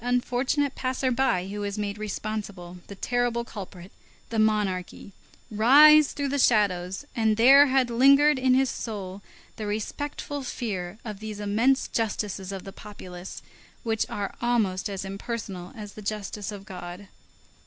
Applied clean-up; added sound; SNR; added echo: none; none; none; none.